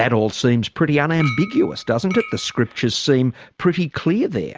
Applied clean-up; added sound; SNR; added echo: none; Chink, clink; 15 dB; none.